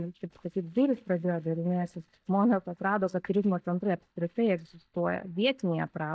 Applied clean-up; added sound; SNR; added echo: neural mask model DeepFilterNet 3.